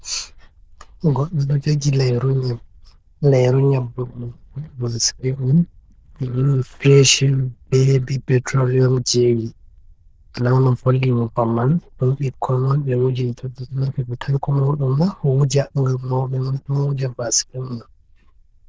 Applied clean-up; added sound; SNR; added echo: neural diffusion model UNIVERSE++.